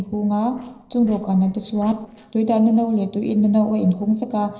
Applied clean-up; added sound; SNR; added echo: neural separator model SepFormer DNS4.